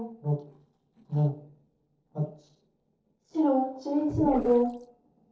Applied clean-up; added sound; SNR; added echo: neural separator model SepFormer DNS4.